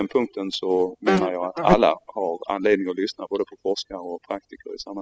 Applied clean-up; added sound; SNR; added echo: classical method spectral subtraction.